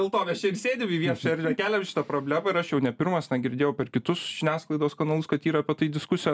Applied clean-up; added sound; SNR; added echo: none; none; none; none.